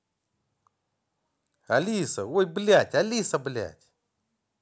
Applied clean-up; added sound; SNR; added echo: none; none; none; none.